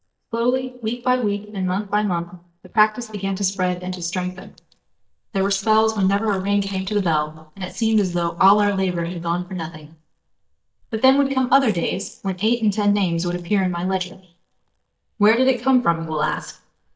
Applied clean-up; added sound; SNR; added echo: neural mask model DeepFilterNet 3.